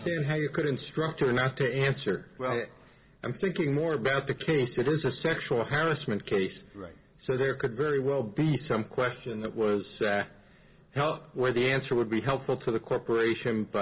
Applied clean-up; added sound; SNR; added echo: none; none; none; none.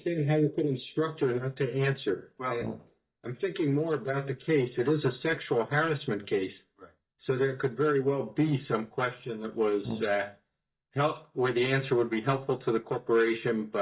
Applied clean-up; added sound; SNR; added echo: neural mask model DeepFilterNet 3.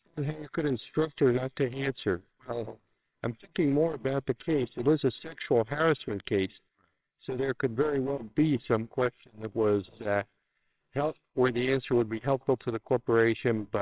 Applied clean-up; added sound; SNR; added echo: neural separator model SepFormer WHAMR!.